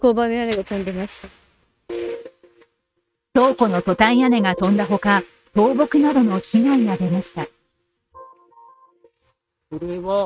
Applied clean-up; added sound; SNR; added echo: neural mask model RNNoise.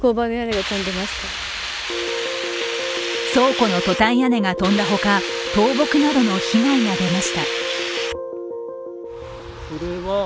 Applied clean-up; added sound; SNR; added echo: none; Hiss; 6 dB; none.